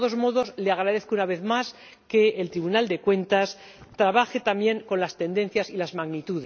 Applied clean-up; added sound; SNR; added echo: none; none; none; none.